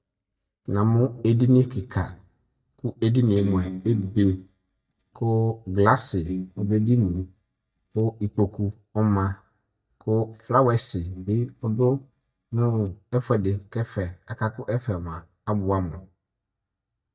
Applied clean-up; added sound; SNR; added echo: neural mask model DeepFilterNet 3.